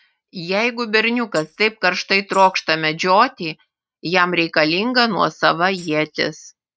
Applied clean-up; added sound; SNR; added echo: neural mask model RNNoise.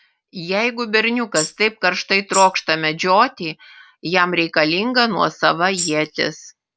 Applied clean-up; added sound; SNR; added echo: none; Tambourine; 7 dB; none.